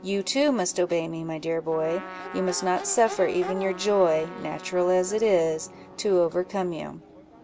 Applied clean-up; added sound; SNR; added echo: none; Crowd / Race car, auto racing / Accelerating, revving, vroom + Trumpet; 15 dB; none.